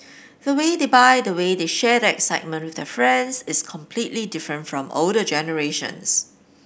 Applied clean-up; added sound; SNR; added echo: none; none; none; none.